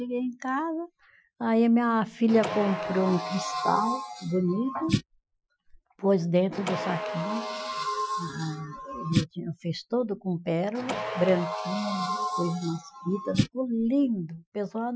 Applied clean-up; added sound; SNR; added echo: classical method Wiener filter.